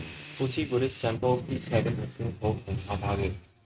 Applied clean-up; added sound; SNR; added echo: neural mask model RNNoise.